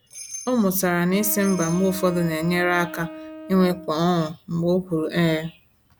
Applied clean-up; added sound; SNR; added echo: none; Bell + Wind instrument, woodwind instrument; 15 dB; none.